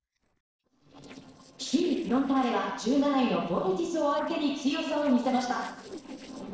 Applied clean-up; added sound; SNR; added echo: neural separator model SepFormer DNS4.